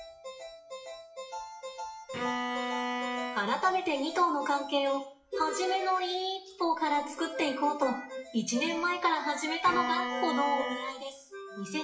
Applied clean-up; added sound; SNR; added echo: classical method WPE with log-MMSE.